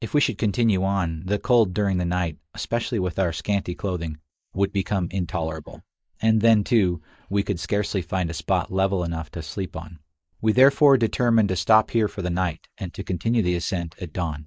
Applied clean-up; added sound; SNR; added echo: neural mask model Resemble Enhance denoiser.